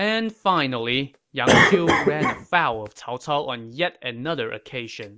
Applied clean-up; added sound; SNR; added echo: none; Cough; 0 dB; none.